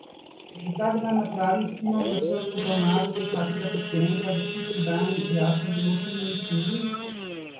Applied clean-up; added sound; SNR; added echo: none; Idling / Sawing / Accelerating, revving, vroom; 6 dB; reverberation time 0.6 s.